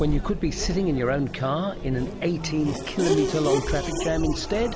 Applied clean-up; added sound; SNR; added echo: none; Race car, auto racing / Accelerating, revving, vroom; 3 dB; none.